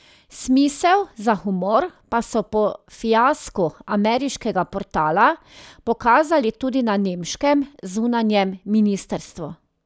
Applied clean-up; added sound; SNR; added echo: none; none; none; none.